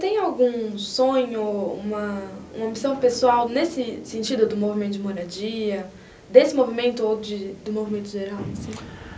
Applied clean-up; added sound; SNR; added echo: none; none; none; none.